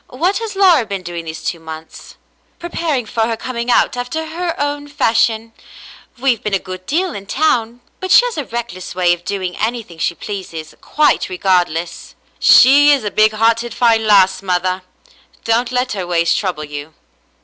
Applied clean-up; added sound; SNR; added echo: none; none; none; none.